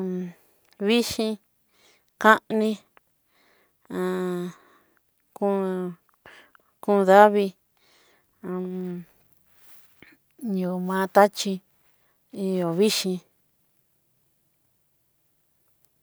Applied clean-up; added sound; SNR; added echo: none; none; none; none.